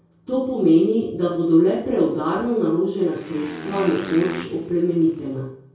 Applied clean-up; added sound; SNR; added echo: none; Motorcycle; 13 dB; reverberation time 0.6 s.